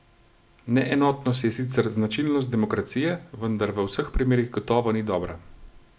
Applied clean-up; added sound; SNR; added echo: none; none; none; none.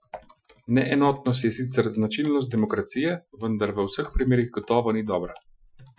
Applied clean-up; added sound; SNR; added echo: classical method Wiener filter.